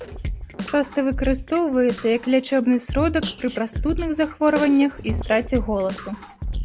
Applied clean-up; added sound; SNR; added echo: none; Drum kit; 8 dB; none.